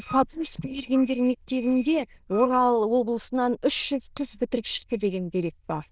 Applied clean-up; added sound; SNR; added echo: neural diffusion model UNIVERSE++.